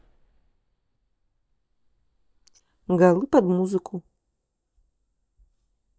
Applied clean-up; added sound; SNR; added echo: neural mask model DeepFilterNet 3.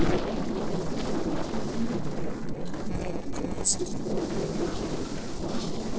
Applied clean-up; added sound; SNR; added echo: neural separator model SepFormer DNS4.